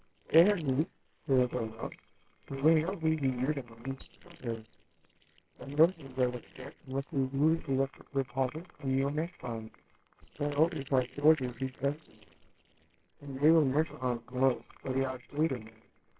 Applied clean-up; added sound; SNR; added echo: neural separator model SepFormer WHAMR!.